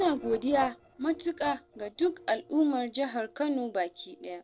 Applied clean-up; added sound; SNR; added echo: neural separator model SepFormer DNS4.